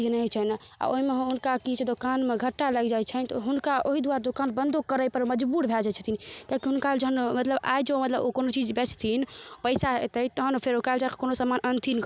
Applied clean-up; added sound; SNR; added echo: none; none; none; none.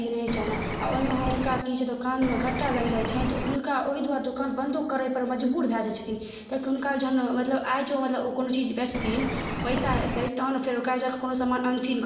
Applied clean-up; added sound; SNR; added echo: none; Bird; 3 dB; reverberation time 0.9 s.